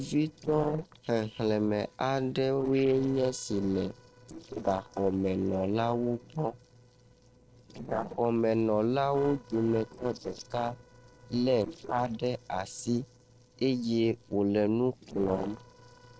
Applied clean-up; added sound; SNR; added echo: neural separator model SepFormer DNS4.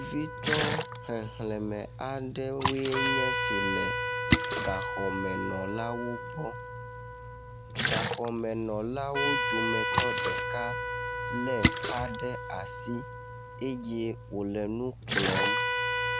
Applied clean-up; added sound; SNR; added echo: none; Trumpet + Splash, splatter; -3 dB; none.